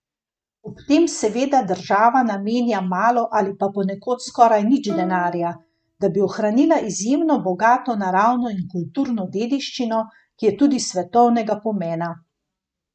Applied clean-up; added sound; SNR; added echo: neural mask model RNNoise.